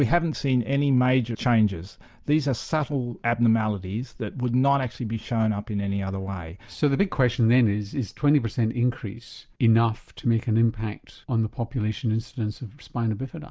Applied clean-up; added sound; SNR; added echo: none; none; none; none.